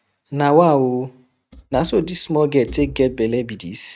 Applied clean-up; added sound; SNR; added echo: neural mask model RNNoise.